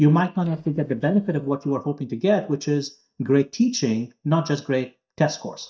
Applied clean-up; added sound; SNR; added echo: neural mask model DeepFilterNet 3.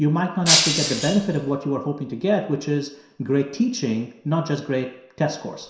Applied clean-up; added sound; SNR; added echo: none; Shatter; -1 dB; reverberation time 0.7 s.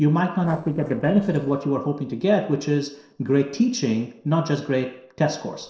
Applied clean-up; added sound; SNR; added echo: neural separator model SepFormer DNS4.